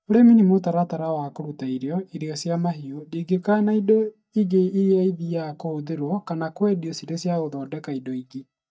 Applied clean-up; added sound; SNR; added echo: neural mask model DeepFilterNet 3.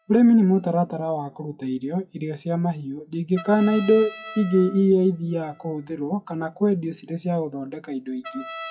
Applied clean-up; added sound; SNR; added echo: classical method WPE with log-MMSE.